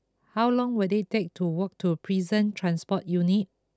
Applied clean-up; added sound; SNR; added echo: none; none; none; none.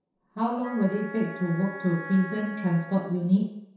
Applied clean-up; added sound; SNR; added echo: none; Wind instrument, woodwind instrument; 14 dB; reverberation time 0.7 s.